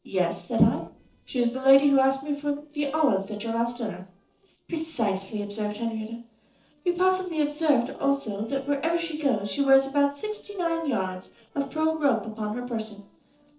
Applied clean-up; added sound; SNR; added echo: neural separator model SepFormer DNS4.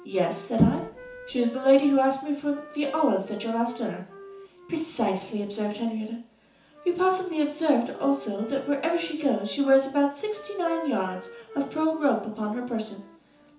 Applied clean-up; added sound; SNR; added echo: none; Wind instrument, woodwind instrument; 18 dB; reverberation time 0.9 s.